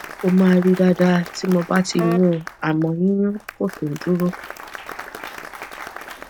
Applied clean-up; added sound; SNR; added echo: none; Wind instrument, woodwind instrument + Applause; 14 dB; none.